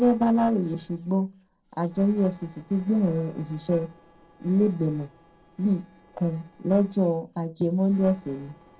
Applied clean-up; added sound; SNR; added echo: neural separator model SepFormer DNS4.